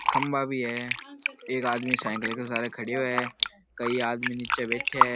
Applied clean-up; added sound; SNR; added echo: none; Fill (with liquid); 0 dB; none.